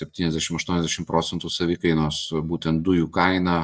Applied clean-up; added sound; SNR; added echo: neural mask model DeepFilterNet 3.